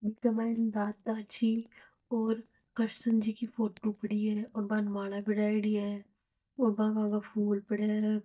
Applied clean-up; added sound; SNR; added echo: neural mask model DeepFilterNet 3.